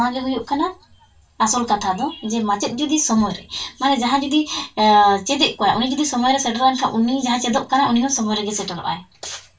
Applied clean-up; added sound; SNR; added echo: none; none; none; reverberation time 0.2 s.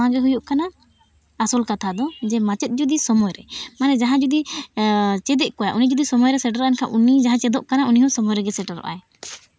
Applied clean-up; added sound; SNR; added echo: none; none; none; none.